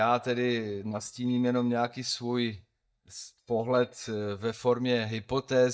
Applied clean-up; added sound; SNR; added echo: neural mask model DeepFilterNet 3.